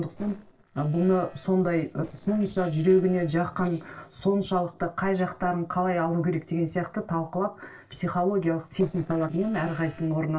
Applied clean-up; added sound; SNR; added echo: neural separator model SepFormer DNS4.